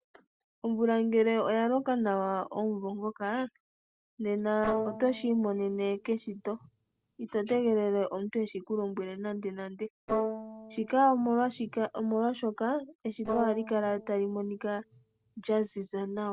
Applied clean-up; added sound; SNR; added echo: neural separator model SepFormer DNS4.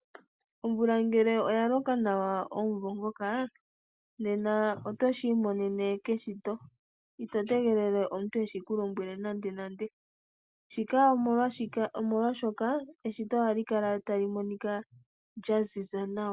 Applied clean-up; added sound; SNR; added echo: none; none; none; none.